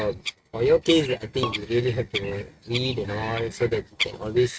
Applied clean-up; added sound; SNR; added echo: neural mask model RNNoise.